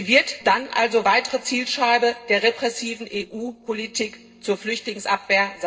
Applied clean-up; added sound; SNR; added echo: neural separator model SepFormer DNS4.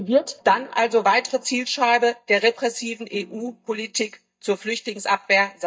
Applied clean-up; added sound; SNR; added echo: neural mask model DeepFilterNet 3.